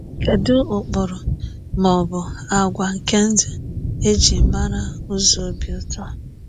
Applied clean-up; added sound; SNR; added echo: none; Thunder; 3 dB; none.